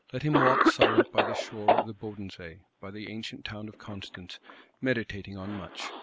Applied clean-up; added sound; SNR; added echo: none; Cough; -4 dB; none.